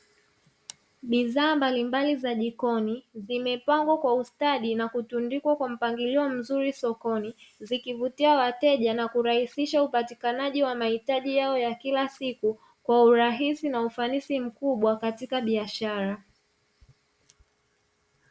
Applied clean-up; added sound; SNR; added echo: none; none; none; none.